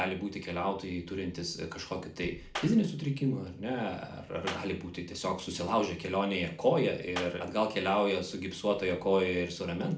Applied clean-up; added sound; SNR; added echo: none; Clapping; 12 dB; reverberation time 0.4 s.